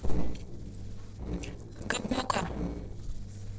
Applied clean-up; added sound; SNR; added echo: neural separator model SepFormer DNS4.